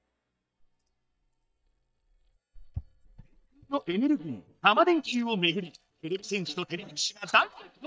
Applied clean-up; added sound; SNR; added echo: neural mask model DeepFilterNet 3.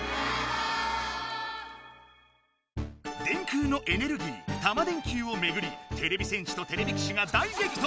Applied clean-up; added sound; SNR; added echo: none; none; none; none.